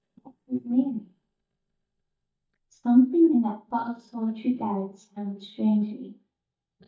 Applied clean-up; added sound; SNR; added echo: neural mask model DeepFilterNet 3.